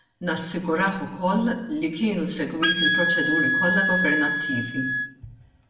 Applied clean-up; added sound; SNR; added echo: none; Wind instrument, woodwind instrument; -2 dB; reverberation time 0.7 s.